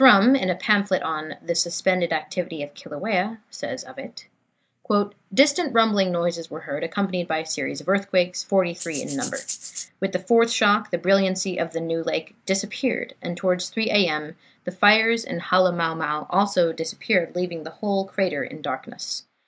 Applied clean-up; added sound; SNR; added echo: neural mask model Resemble Enhance denoiser.